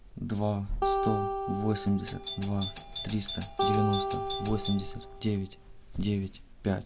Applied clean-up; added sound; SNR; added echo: none; Acoustic guitar + Doorbell; 1 dB; none.